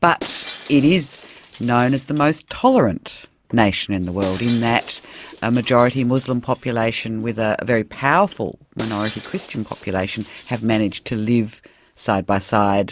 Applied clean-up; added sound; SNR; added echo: none; Shatter; 18 dB; none.